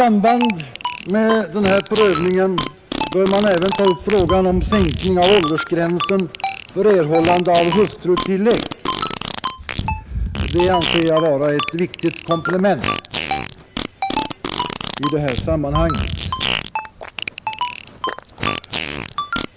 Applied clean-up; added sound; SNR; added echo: none; Ringtone + Fart; 6 dB; none.